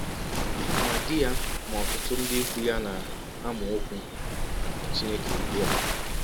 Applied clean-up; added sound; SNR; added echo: none; Waves, surf; -4 dB; none.